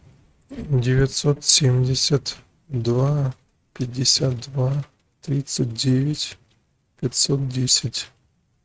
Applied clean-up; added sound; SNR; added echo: neural mask model RNNoise.